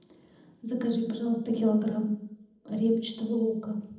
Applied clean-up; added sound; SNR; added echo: none; none; none; reverberation time 0.8 s.